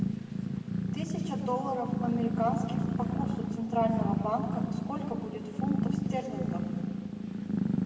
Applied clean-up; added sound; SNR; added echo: none; Purr; -3 dB; reverberation time 2.0 s.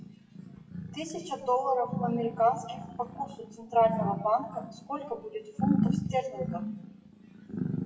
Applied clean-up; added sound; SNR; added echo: classical method WPE with log-MMSE.